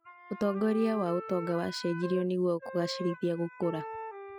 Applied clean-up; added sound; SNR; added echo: classical method spectral subtraction.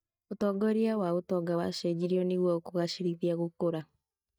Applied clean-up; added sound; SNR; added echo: neural mask model DeepFilterNet 3.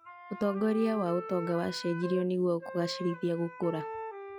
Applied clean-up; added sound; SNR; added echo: classical method log-MMSE.